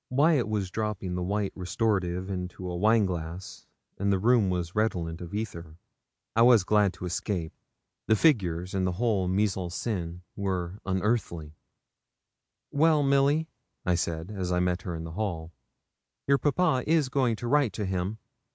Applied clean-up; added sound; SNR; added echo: none; none; none; none.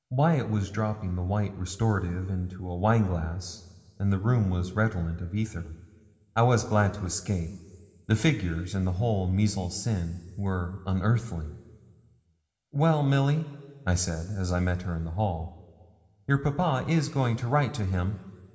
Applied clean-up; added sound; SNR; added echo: none; none; none; reverberation time 1.5 s.